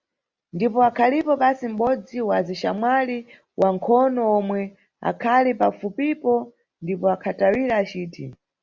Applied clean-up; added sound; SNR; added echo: none; none; none; none.